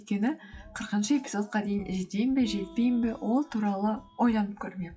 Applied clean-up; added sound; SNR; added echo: classical method WPE with log-MMSE.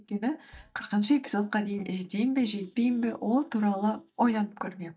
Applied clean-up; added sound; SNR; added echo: neural mask model DeepFilterNet 3.